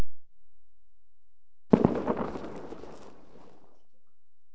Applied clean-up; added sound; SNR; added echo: none; Fireworks; -2 dB; reverberation time 0.7 s.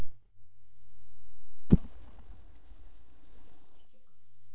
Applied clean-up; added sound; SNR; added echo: neural mask model DeepFilterNet 3.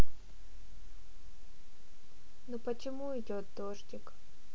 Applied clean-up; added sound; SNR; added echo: none; none; none; none.